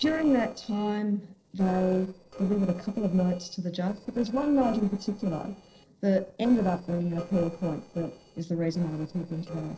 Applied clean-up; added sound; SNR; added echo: neural separator model SepFormer DNS4.